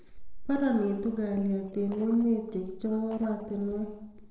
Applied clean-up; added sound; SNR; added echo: neural separator model SepFormer DNS4.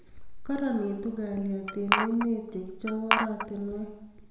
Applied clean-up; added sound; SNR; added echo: none; Glass; -1 dB; reverberation time 1.0 s.